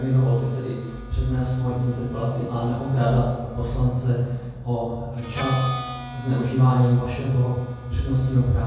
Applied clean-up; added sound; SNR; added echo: none; Harmonica; 16 dB; reverberation time 1.3 s.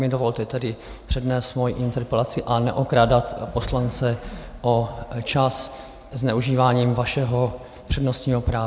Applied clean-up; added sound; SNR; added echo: none; none; none; none.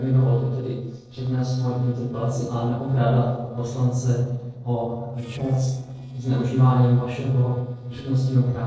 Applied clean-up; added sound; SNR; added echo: neural separator model SepFormer DNS4.